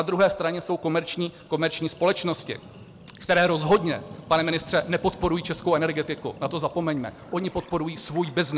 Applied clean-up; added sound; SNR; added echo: none; Sink (filling or washing); 20 dB; none.